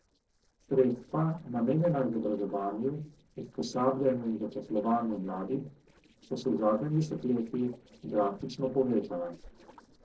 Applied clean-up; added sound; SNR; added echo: neural separator model SepFormer DNS4.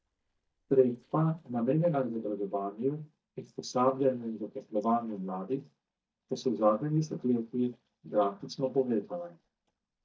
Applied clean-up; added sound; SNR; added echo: neural mask model DeepFilterNet 3.